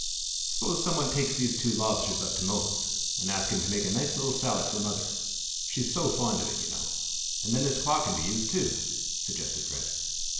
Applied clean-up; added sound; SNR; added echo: none; Insect; -1 dB; reverberation time 1.0 s.